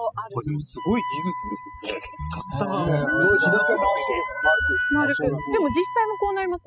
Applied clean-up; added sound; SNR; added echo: classical method spectral subtraction.